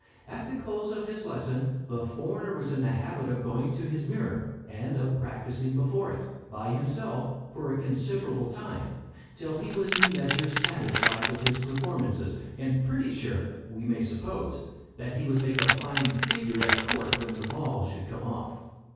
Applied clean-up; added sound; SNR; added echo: none; Keys jangling; -2 dB; reverberation time 1.3 s.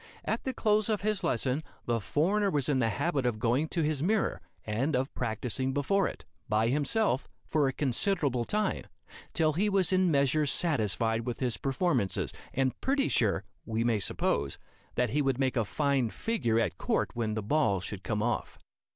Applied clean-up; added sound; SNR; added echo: none; none; none; none.